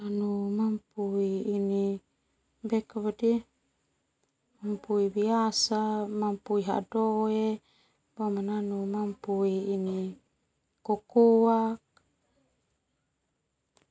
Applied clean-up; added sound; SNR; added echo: none; none; none; none.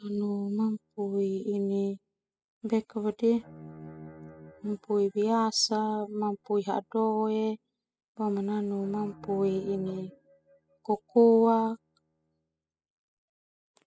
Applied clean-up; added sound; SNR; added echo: classical method spectral subtraction.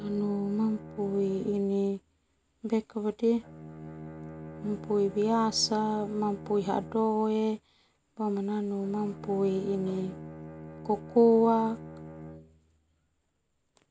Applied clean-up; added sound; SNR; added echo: none; Bowed string instrument; 16 dB; none.